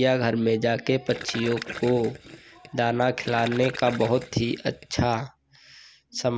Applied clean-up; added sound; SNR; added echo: none; Gurgling; 14 dB; none.